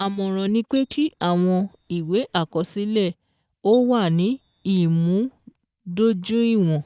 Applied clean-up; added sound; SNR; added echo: neural mask model DeepFilterNet 3.